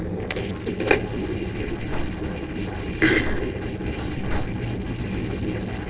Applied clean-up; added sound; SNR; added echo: neural separator model SepFormer DNS4.